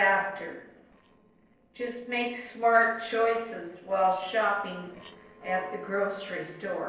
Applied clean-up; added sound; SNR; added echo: neural separator model SepFormer DNS4.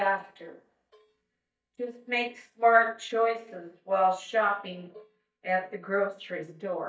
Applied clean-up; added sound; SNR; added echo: neural mask model DeepFilterNet 3.